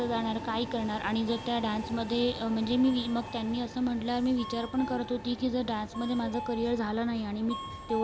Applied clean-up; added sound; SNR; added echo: none; Subway, metro, underground; 11 dB; none.